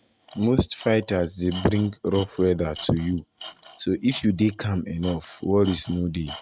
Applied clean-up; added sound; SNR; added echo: neural mask model RNNoise.